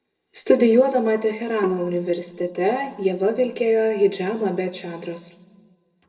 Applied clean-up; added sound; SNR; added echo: neural separator model SepFormer DNS4.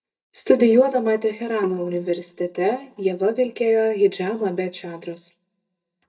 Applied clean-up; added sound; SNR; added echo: neural mask model DeepFilterNet 3.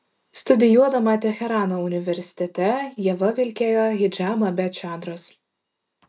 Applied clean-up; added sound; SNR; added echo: none; none; none; none.